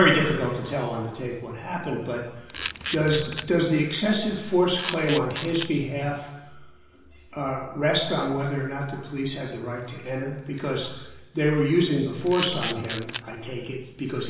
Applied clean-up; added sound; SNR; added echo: none; Camera; 8 dB; reverberation time 1.1 s.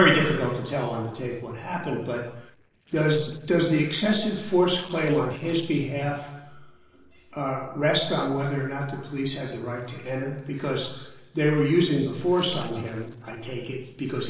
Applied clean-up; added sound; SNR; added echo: neural separator model SepFormer DNS4.